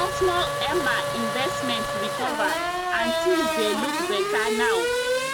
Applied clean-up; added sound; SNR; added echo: none; Race car, auto racing / Accelerating, revving, vroom; -2 dB; none.